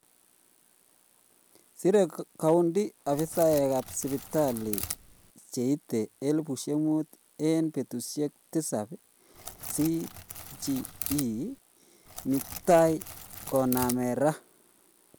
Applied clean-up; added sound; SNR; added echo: none; Crackle; 11 dB; none.